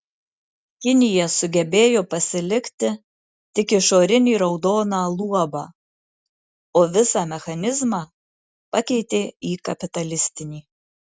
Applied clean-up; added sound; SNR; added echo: none; none; none; none.